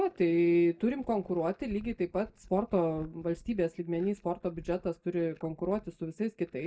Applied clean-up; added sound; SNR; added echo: neural mask model DeepFilterNet 3.